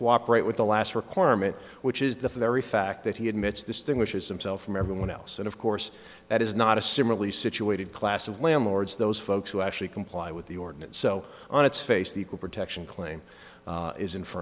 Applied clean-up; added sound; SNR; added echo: none; none; none; none.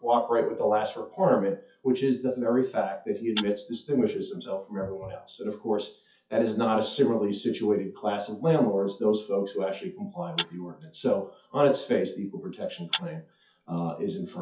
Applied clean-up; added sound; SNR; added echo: classical method WPE with log-MMSE.